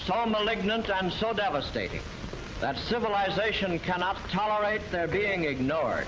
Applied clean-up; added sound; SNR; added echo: none; none; none; none.